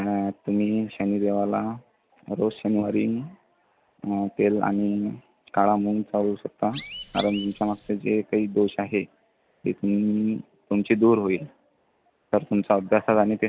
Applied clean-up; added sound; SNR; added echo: none; Chirp, tweet; 4 dB; none.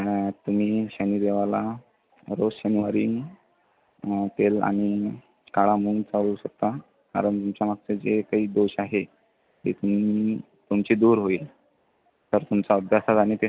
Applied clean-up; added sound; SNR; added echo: none; none; none; none.